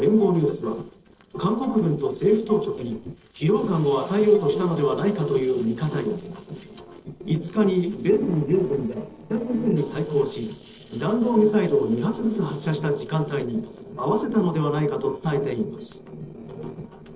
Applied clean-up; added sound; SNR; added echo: neural separator model SepFormer DNS4.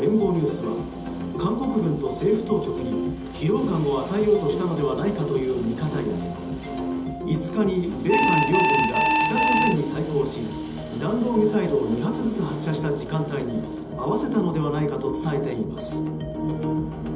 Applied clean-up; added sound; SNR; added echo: none; Alarm; -3 dB; reverberation time 1.2 s.